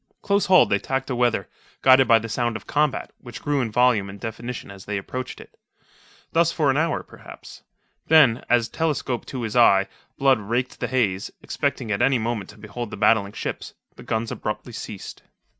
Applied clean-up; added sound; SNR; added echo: none; none; none; none.